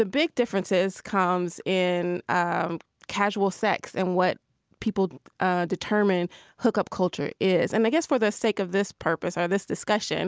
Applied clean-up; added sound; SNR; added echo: none; none; none; none.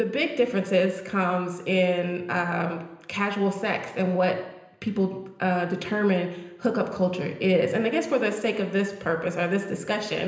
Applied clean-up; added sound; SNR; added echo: none; none; none; reverberation time 0.9 s.